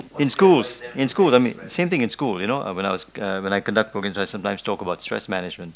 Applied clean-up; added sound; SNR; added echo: none; none; none; none.